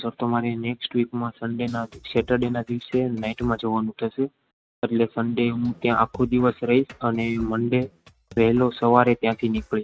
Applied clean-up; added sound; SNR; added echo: neural mask model RNNoise.